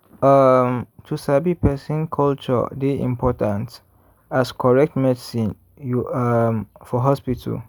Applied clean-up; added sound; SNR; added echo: none; none; none; none.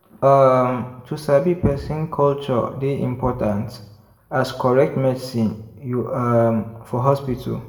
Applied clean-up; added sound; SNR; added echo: none; none; none; reverberation time 0.7 s.